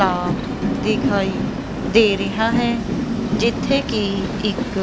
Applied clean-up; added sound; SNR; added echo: none; Train; 2 dB; none.